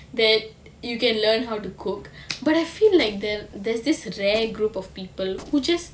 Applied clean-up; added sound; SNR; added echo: none; Gunshot, gunfire; 19 dB; none.